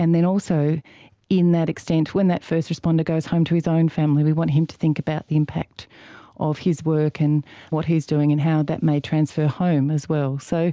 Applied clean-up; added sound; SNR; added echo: none; none; none; none.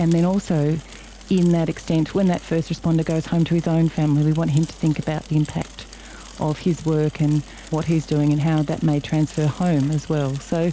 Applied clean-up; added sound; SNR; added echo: none; Mechanisms / Bicycle; 19 dB; none.